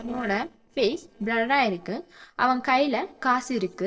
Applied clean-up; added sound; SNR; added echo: neural separator model SepFormer DNS4.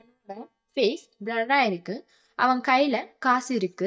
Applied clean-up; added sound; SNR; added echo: neural mask model DeepFilterNet 3.